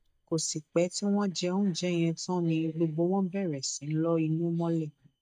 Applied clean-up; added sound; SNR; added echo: neural mask model DeepFilterNet 3.